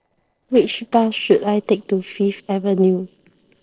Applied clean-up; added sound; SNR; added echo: neural separator model SepFormer DNS4.